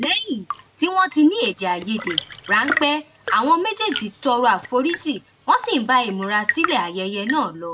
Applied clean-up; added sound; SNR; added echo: none; Tap / Fill (with liquid) / Trickle, dribble / Chirp, tweet / Engine; 10 dB; none.